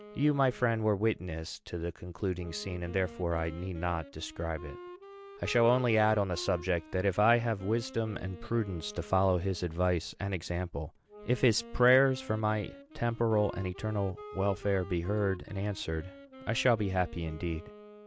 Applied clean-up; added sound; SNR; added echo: none; Wind instrument, woodwind instrument; 18 dB; none.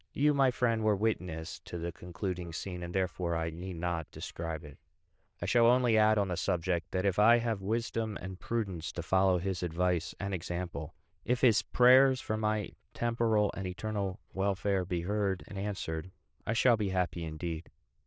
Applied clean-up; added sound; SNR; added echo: neural diffusion model UNIVERSE++.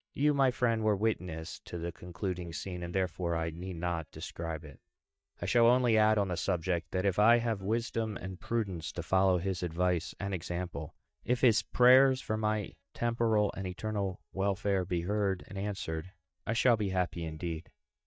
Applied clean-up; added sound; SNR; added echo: neural mask model DeepFilterNet 3.